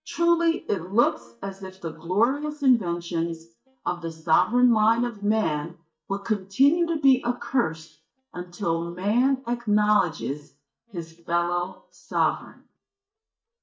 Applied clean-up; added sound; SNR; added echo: neural mask model DeepFilterNet 3.